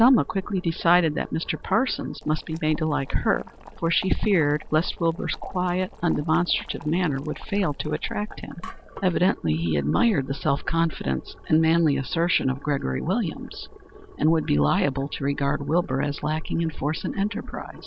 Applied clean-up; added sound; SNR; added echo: none; Boiling; 19 dB; none.